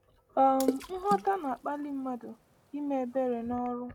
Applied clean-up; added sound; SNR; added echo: none; Water / Splash, splatter; 10 dB; none.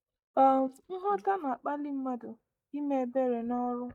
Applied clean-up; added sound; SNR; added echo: neural mask model DeepFilterNet 3.